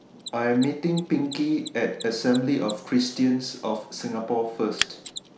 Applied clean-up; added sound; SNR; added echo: none; Mechanisms; 14 dB; none.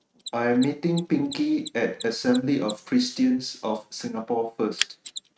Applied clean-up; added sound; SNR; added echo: neural mask model RNNoise.